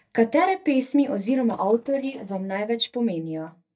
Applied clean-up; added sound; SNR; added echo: neural mask model DeepFilterNet 3.